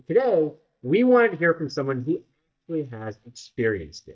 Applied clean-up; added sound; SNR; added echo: neural mask model DeepFilterNet 3.